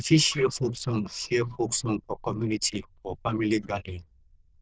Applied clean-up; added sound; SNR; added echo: neural diffusion model UNIVERSE++.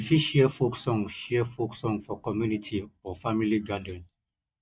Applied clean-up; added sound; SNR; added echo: neural mask model DeepFilterNet 3.